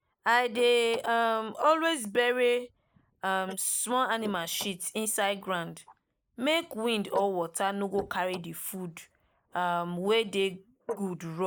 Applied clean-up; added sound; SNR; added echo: neural mask model Resemble Enhance denoiser.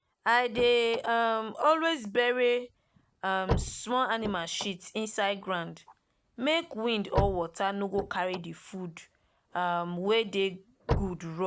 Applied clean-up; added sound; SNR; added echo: none; Slam / Car; 9 dB; none.